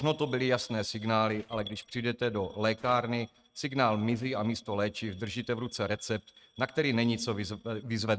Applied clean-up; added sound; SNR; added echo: neural mask model RNNoise.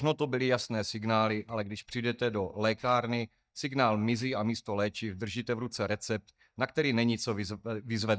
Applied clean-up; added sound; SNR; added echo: neural mask model DeepFilterNet 3.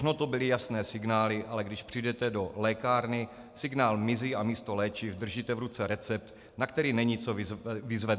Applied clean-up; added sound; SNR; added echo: none; none; none; none.